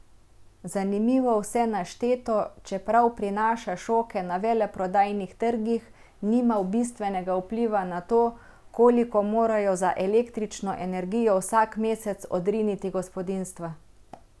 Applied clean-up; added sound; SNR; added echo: none; none; none; none.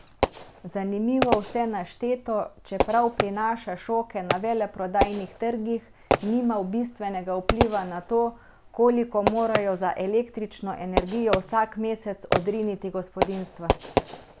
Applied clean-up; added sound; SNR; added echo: none; Fireworks; 4 dB; none.